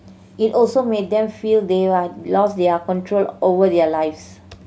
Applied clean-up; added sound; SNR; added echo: none; none; none; none.